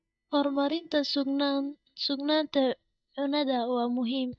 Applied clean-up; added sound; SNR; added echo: neural mask model DeepFilterNet 3.